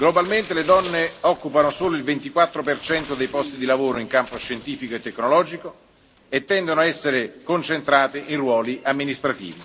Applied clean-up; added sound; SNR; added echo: none; Bird; 19 dB; none.